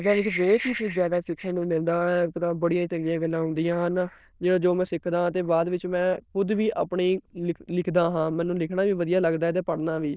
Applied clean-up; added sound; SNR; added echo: neural diffusion model UNIVERSE++.